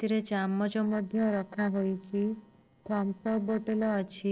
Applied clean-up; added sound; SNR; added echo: neural separator model SepFormer DNS4.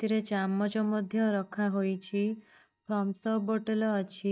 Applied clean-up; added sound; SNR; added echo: neural mask model DeepFilterNet 3.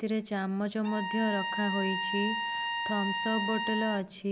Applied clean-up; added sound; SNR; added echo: none; Bowed string instrument; 3 dB; none.